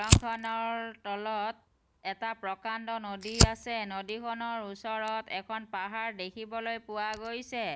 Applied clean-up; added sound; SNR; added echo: none; Fire; -1 dB; none.